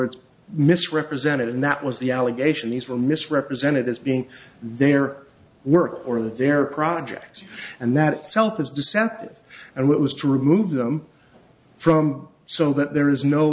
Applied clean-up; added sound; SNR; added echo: none; none; none; none.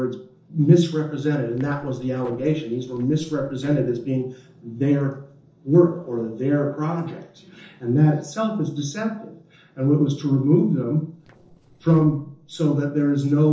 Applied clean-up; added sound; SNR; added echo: neural separator model SepFormer DNS4.